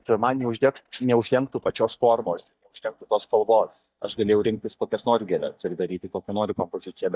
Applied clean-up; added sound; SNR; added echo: neural mask model DeepFilterNet 3.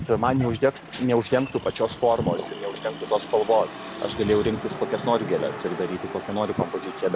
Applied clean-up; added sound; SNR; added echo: none; Motor vehicle (road); 12 dB; none.